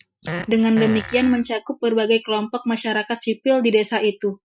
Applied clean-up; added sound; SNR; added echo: classical method Wiener filter.